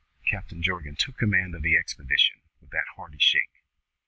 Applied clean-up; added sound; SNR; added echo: none; none; none; none.